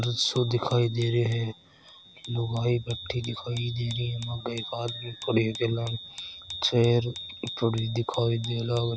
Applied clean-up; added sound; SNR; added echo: none; Bicycle bell; 13 dB; none.